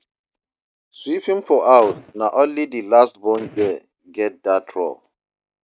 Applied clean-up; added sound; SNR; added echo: neural mask model RNNoise.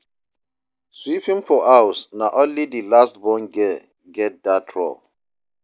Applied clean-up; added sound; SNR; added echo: none; none; none; none.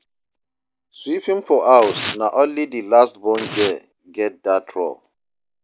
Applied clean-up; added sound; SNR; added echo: none; Tearing; 12 dB; none.